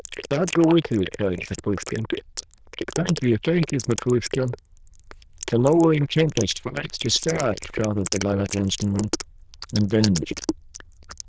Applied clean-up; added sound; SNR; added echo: neural diffusion model UNIVERSE++.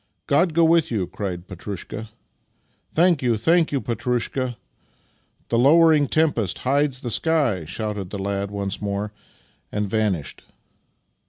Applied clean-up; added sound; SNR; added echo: none; none; none; none.